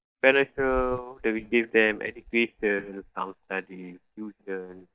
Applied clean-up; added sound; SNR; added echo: neural mask model DeepFilterNet 3.